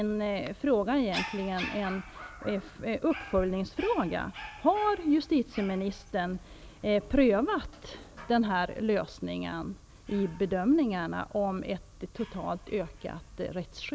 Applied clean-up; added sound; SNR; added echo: none; Dog; 17 dB; none.